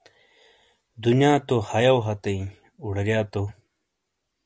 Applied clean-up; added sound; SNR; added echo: none; none; none; none.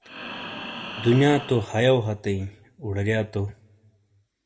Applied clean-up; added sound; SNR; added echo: none; Breathing; 11 dB; reverberation time 0.4 s.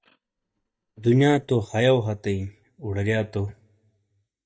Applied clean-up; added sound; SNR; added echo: neural mask model DeepFilterNet 3.